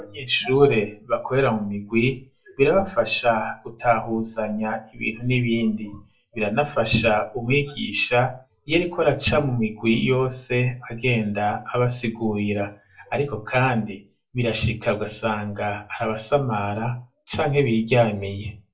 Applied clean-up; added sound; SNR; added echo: none; none; none; reverberation time 0.2 s.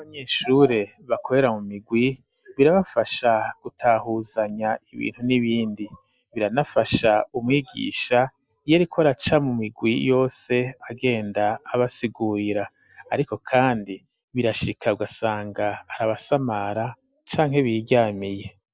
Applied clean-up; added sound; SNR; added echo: none; none; none; none.